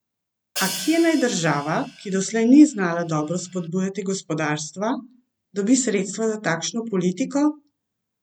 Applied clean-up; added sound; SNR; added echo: none; Hi-hat; 14 dB; none.